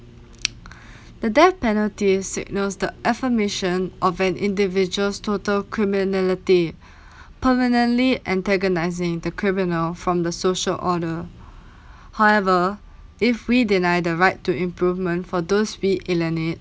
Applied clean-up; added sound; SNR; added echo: none; none; none; none.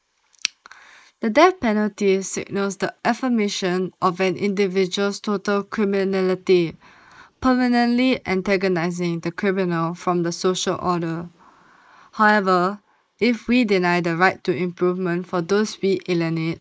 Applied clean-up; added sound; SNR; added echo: neural mask model Resemble Enhance denoiser.